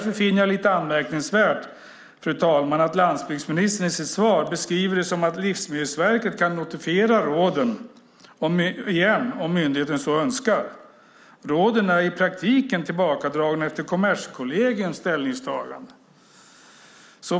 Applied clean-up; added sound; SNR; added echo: none; none; none; none.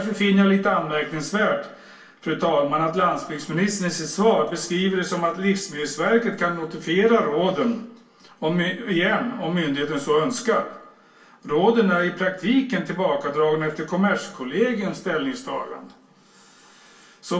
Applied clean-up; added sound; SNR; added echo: none; none; none; reverberation time 0.3 s.